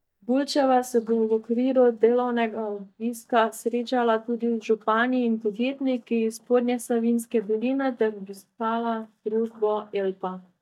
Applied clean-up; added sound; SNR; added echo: neural mask model DeepFilterNet 3.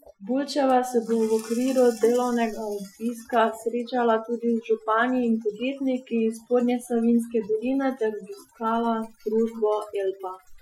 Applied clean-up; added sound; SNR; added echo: classical method Wiener filter.